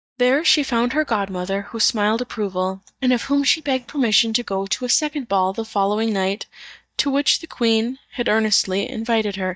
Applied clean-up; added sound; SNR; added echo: neural mask model DeepFilterNet 3.